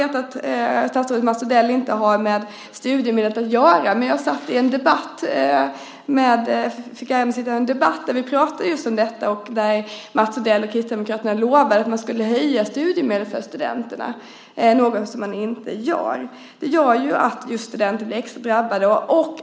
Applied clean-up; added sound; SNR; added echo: none; none; none; none.